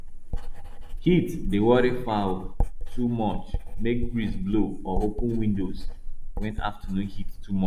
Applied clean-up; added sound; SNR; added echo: neural mask model Resemble Enhance denoiser.